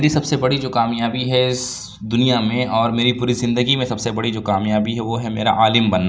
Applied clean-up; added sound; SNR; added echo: none; none; none; none.